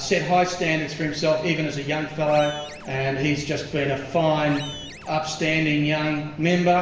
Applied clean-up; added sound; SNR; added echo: none; Animal; 19 dB; reverberation time 0.9 s.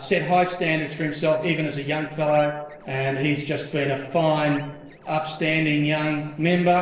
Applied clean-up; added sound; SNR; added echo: neural separator model SepFormer DNS4.